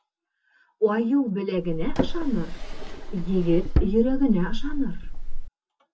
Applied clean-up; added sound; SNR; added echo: none; Drawer open or close; -1 dB; reverberation time 0.2 s.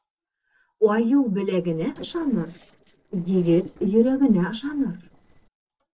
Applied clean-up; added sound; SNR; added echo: neural separator model SepFormer DNS4.